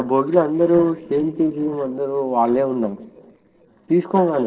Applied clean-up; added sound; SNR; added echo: neural separator model SepFormer DNS4.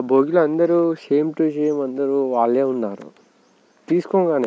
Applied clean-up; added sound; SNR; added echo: none; none; none; none.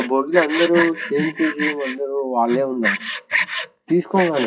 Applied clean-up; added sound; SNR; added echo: classical method WPE with log-MMSE.